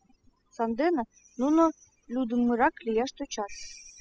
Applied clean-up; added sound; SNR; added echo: classical method spectral subtraction.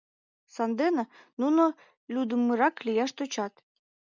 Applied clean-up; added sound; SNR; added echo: none; none; none; none.